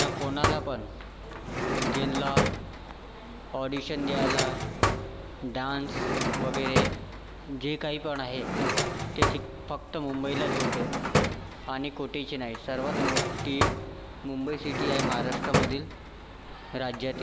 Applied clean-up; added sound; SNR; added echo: none; Drawer open or close; -3 dB; none.